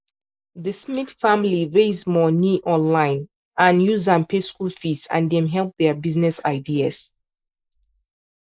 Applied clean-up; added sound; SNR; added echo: neural mask model Resemble Enhance denoiser.